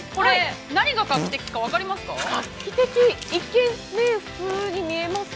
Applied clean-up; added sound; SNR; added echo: none; Fart; 17 dB; none.